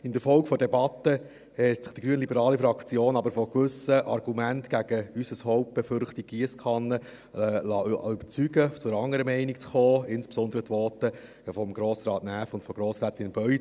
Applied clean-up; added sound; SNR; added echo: none; none; none; none.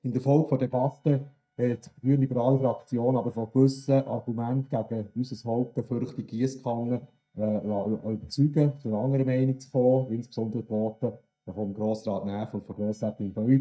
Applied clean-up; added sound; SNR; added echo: neural mask model DeepFilterNet 3.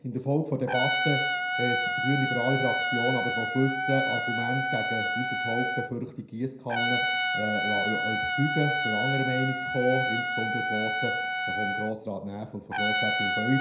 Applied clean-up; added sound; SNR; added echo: none; Trumpet; -1 dB; reverberation time 0.5 s.